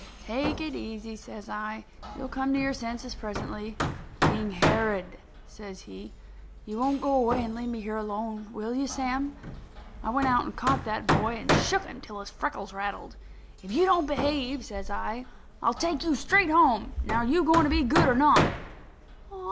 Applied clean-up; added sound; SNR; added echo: none; Hammer; 5 dB; none.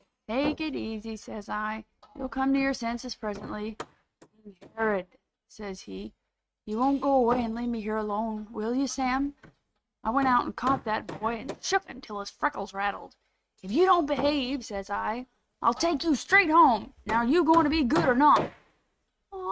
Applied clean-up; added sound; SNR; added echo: neural mask model RNNoise.